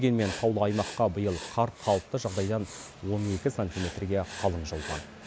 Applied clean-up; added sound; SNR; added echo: none; Writing; 15 dB; none.